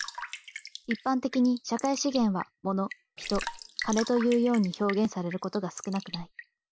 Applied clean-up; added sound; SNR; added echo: none; Raindrop / Drip; 12 dB; none.